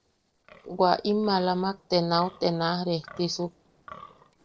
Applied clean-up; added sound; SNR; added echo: neural separator model SepFormer DNS4.